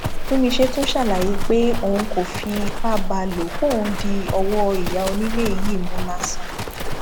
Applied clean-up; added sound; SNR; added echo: none; Livestock, farm animals, working animals; -1 dB; none.